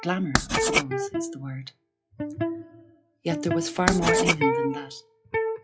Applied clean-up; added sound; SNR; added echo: classical method log-MMSE.